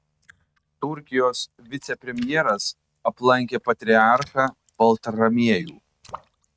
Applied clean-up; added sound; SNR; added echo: neural mask model RNNoise.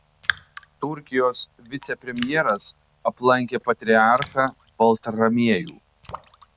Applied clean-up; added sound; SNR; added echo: none; Raindrop; 15 dB; none.